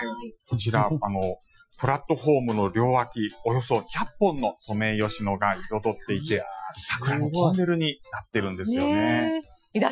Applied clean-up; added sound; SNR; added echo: classical method Wiener filter.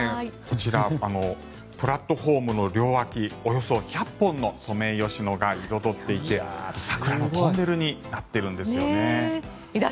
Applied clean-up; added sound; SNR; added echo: none; none; none; none.